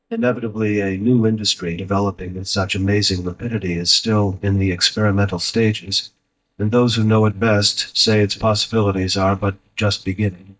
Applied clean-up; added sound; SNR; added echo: neural mask model DeepFilterNet 3.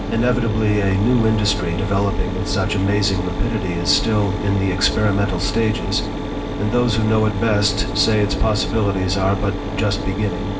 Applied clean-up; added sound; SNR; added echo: none; Mechanisms; 4 dB; reverberation time 0.4 s.